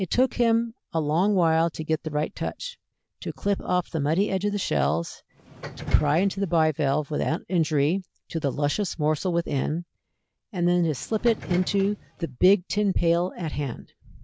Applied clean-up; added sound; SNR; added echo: none; Subway, metro, underground; 14 dB; none.